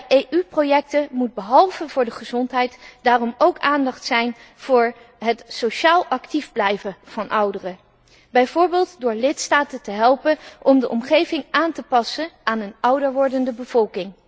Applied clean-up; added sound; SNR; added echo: none; none; none; none.